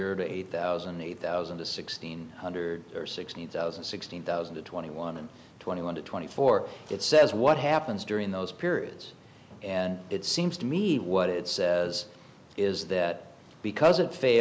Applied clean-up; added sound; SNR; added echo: none; none; none; none.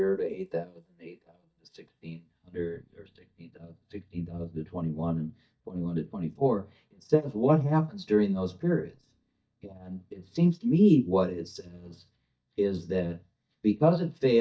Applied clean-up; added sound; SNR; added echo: neural mask model DeepFilterNet 3.